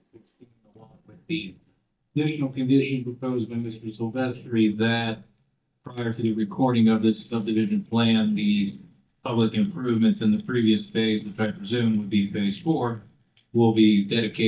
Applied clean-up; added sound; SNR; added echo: neural mask model DeepFilterNet 3.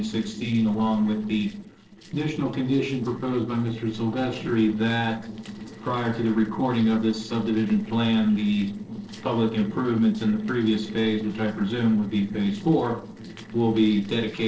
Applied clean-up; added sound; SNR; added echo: neural separator model SepFormer DNS4.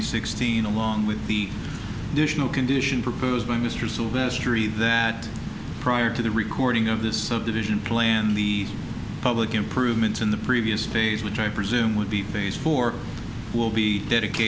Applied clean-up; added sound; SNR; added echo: none; none; none; none.